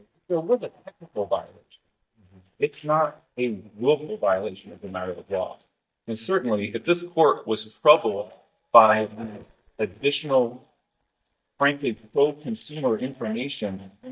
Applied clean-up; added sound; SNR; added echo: neural mask model DeepFilterNet 3.